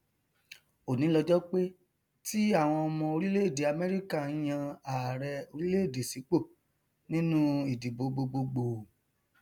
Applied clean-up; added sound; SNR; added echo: none; none; none; none.